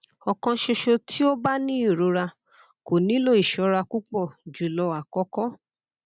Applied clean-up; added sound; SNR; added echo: none; none; none; none.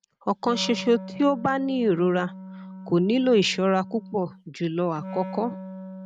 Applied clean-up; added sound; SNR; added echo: neural mask model RNNoise.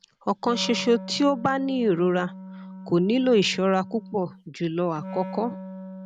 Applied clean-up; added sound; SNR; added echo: none; Wind instrument, woodwind instrument; 14 dB; none.